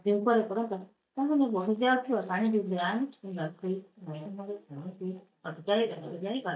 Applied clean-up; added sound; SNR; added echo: neural mask model DeepFilterNet 3.